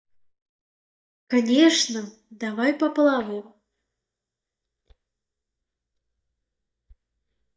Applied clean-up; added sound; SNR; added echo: neural mask model DeepFilterNet 3.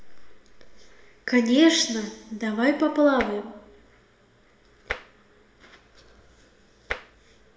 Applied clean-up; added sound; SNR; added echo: none; Tap; 9 dB; reverberation time 1.0 s.